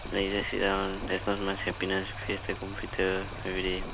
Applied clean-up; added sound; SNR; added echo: none; Stream; 8 dB; none.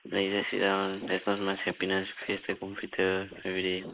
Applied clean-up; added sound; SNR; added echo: neural mask model Resemble Enhance denoiser.